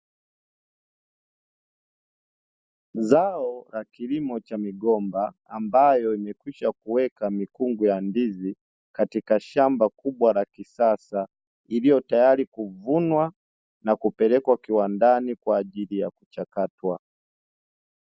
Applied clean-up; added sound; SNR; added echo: none; none; none; none.